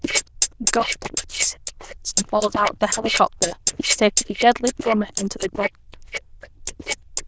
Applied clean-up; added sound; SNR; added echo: neural diffusion model UNIVERSE++.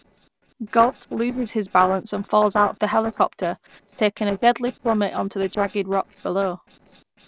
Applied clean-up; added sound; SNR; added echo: neural separator model SepFormer DNS4.